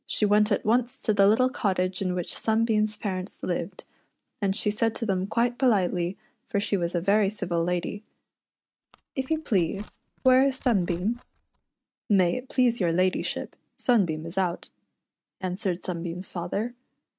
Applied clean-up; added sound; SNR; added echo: neural mask model RNNoise.